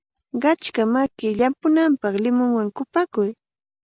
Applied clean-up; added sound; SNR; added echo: none; none; none; none.